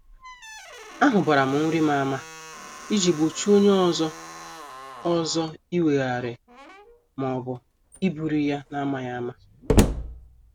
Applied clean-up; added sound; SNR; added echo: none; Slam; 7 dB; none.